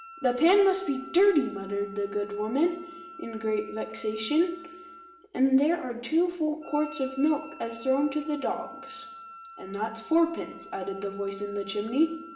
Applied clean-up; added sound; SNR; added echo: none; Wind instrument, woodwind instrument; 18 dB; reverberation time 0.9 s.